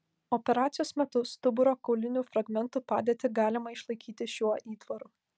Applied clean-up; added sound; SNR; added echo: none; none; none; none.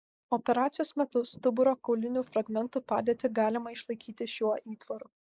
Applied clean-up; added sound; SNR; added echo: neural mask model Resemble Enhance denoiser.